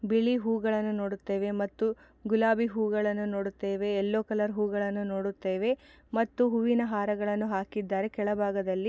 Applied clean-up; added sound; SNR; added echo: none; none; none; none.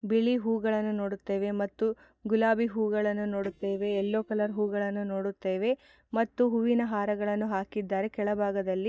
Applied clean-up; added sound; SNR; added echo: neural mask model DeepFilterNet 3.